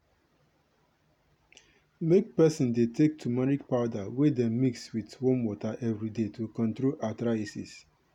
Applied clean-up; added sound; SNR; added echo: none; none; none; none.